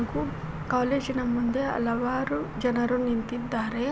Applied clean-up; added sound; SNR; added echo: none; none; none; none.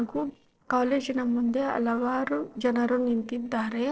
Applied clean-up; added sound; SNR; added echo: neural separator model SepFormer DNS4.